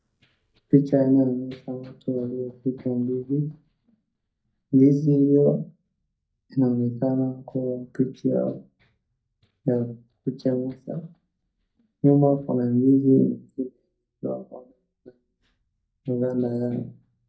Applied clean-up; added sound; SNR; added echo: neural mask model DeepFilterNet 3.